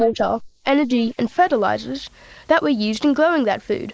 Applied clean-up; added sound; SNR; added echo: neural mask model Resemble Enhance denoiser.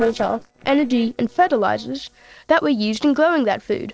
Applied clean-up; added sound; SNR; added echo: neural separator model SepFormer DNS4.